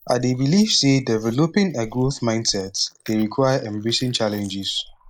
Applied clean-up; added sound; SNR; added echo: neural mask model Resemble Enhance denoiser.